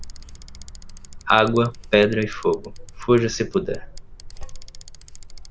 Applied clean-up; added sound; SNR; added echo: none; Bicycle; 12 dB; none.